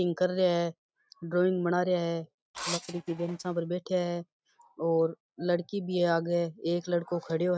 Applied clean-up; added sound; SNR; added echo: neural mask model RNNoise.